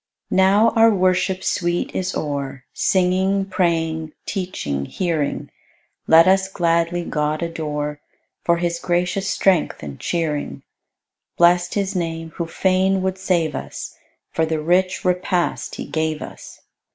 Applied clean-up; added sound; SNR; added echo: none; none; none; none.